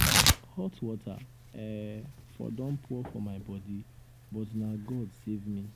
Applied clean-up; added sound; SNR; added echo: none; Tearing; -4 dB; none.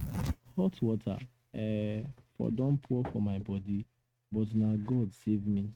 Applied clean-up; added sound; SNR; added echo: neural mask model RNNoise.